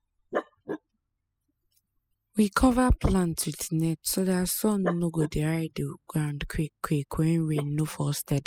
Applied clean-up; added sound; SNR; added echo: classical method spectral subtraction.